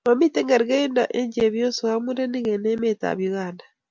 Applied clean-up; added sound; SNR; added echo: none; none; none; none.